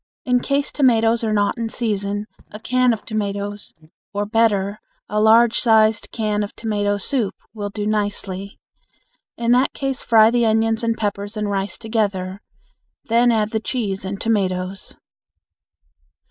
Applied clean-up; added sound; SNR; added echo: neural mask model DeepFilterNet 3.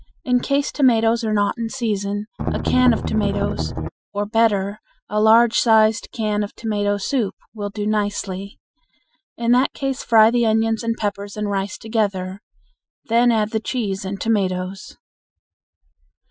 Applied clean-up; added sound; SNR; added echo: classical method Wiener filter.